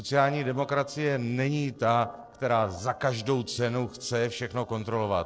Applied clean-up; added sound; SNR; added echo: neural separator model SepFormer DNS4.